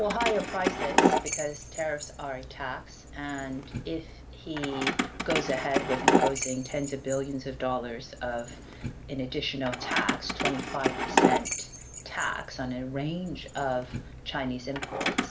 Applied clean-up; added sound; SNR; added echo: none; Keys jangling; -2 dB; none.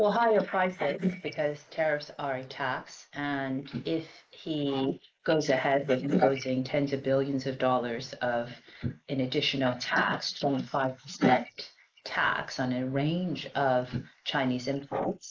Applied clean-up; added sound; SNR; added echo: neural mask model Resemble Enhance denoiser.